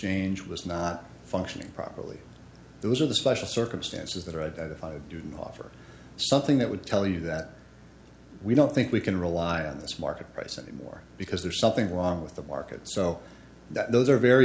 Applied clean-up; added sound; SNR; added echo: none; none; none; none.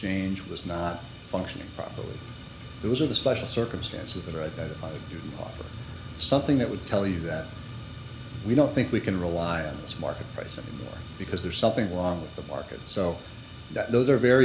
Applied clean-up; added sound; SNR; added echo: none; Fire; 11 dB; none.